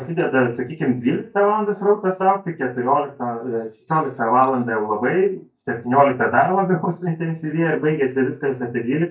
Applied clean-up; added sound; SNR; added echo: neural mask model DeepFilterNet 3.